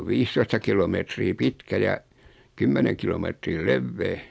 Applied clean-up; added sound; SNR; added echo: none; none; none; none.